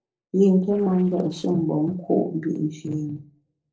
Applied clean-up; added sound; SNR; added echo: neural separator model SepFormer DNS4.